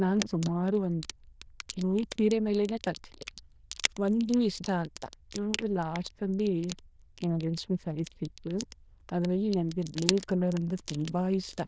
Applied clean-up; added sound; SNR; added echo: neural diffusion model UNIVERSE++.